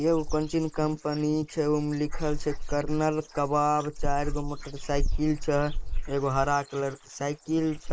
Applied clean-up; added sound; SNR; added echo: neural mask model Resemble Enhance denoiser.